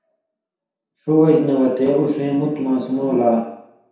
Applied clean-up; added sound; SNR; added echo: none; none; none; reverberation time 0.7 s.